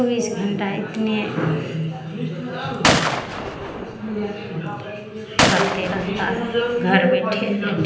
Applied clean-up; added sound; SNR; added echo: none; Gunshot, gunfire; 2 dB; reverberation time 0.8 s.